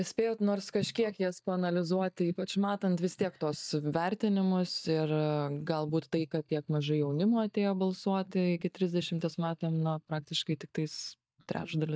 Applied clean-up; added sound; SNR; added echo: neural mask model DeepFilterNet 3.